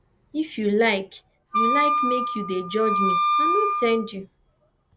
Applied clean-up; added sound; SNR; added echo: none; Wind instrument, woodwind instrument; -3 dB; none.